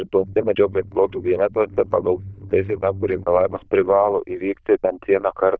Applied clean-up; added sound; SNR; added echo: neural diffusion model UNIVERSE++.